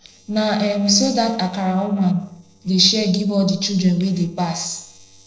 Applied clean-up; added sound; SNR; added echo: neural separator model SepFormer DNS4.